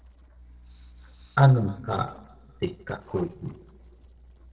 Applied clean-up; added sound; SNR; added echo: neural separator model SepFormer DNS4.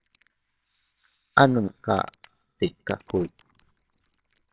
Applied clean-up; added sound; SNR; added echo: neural separator model SepFormer WHAMR!.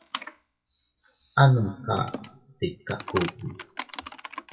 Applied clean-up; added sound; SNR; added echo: classical method WPE with log-MMSE.